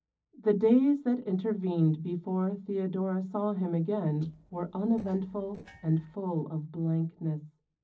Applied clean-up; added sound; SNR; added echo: neural separator model SepFormer DNS4.